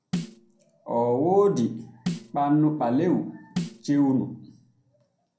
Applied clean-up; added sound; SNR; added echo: none; Snare drum; 11 dB; reverberation time 0.6 s.